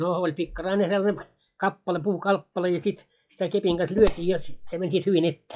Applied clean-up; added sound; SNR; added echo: classical method log-MMSE.